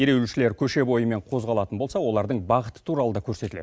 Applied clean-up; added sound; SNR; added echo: none; none; none; none.